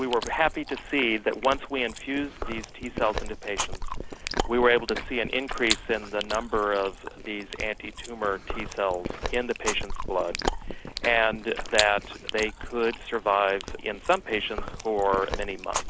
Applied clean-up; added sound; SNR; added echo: none; Chewing, mastication; 6 dB; none.